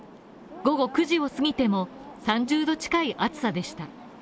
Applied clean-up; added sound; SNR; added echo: none; none; none; none.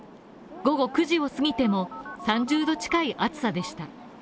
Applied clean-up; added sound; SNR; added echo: none; Telephone; 15 dB; none.